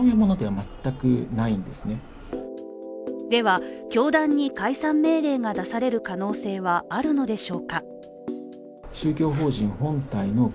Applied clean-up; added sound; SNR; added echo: none; none; none; none.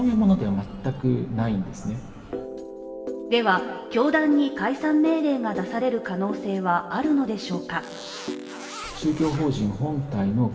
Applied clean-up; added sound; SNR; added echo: none; Zipper (clothing); 15 dB; reverberation time 1.8 s.